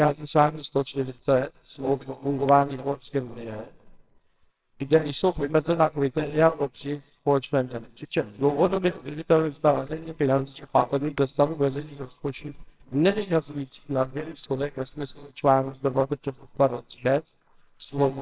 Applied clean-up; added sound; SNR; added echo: neural separator model SepFormer WHAMR!.